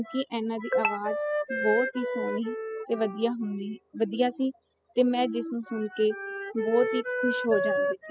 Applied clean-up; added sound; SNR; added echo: classical method spectral subtraction.